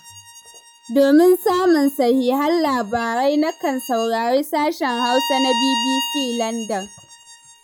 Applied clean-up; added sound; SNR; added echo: classical method log-MMSE.